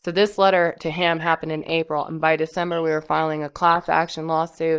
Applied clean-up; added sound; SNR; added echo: neural mask model DeepFilterNet 3.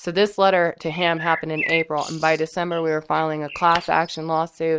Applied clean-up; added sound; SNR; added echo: neural mask model RNNoise.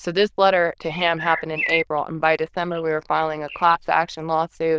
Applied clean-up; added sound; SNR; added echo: neural diffusion model UNIVERSE++.